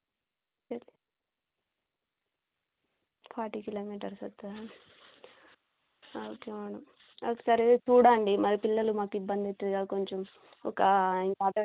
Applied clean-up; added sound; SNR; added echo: none; none; none; none.